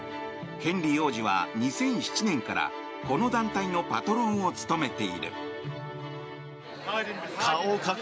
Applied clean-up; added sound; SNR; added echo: none; none; none; none.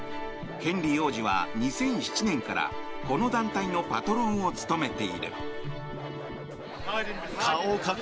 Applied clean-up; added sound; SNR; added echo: none; Scratching (performance technique); 10 dB; none.